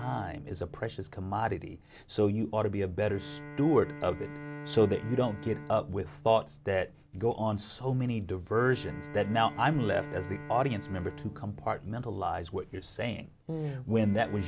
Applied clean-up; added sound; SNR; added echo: none; Bowed string instrument; 15 dB; none.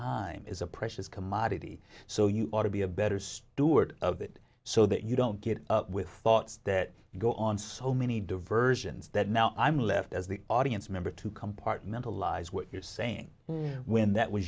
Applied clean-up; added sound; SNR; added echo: none; none; none; none.